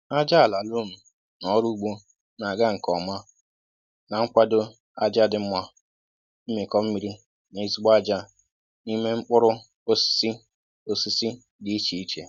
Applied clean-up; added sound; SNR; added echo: none; none; none; none.